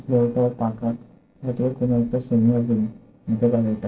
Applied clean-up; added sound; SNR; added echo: neural separator model SepFormer DNS4.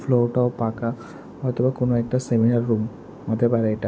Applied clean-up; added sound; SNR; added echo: none; none; none; none.